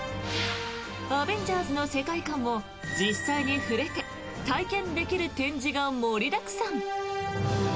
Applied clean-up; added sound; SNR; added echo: none; none; none; none.